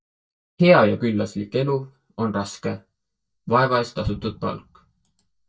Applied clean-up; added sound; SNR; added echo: neural mask model DeepFilterNet 3.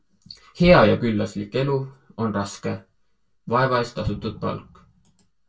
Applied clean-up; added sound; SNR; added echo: none; Explosion; 14 dB; reverberation time 0.1 s.